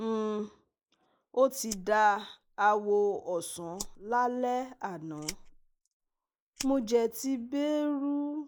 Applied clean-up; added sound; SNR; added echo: neural mask model Resemble Enhance denoiser.